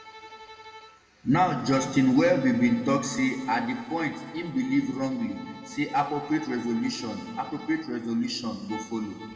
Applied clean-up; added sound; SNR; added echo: none; Bowed string instrument; 19 dB; reverberation time 2.0 s.